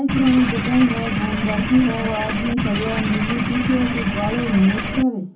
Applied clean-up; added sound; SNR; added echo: none; Engine / Boat, Water vehicle; 4 dB; reverberation time 0.3 s.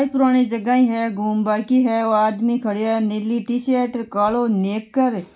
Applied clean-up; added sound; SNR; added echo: none; none; none; none.